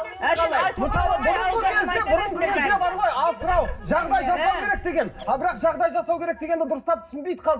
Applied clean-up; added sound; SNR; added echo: none; Bird; 13 dB; reverberation time 0.4 s.